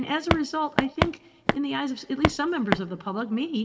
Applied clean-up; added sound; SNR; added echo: none; Walk, footsteps; -2 dB; reverberation time 1.4 s.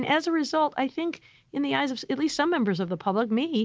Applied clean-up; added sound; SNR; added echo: none; none; none; none.